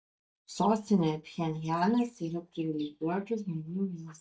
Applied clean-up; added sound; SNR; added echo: neural mask model DeepFilterNet 3.